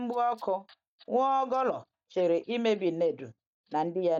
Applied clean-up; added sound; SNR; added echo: neural mask model DeepFilterNet 3.